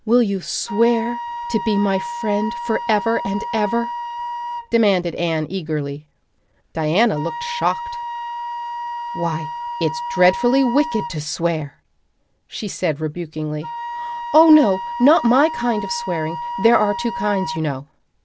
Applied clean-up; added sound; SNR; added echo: none; Wind instrument, woodwind instrument; 9 dB; none.